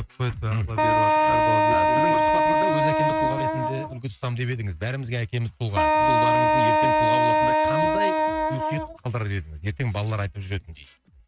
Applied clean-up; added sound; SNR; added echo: neural mask model RNNoise.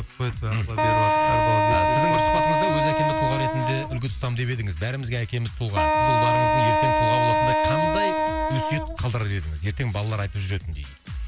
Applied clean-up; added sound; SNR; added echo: none; Wind instrument, woodwind instrument; -5 dB; none.